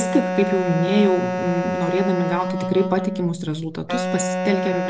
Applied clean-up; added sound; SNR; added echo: none; Wind instrument, woodwind instrument; 2 dB; none.